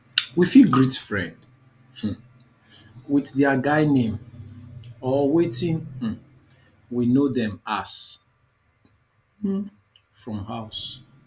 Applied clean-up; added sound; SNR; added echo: none; none; none; none.